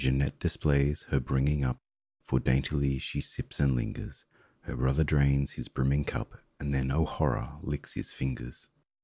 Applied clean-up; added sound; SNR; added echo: none; none; none; none.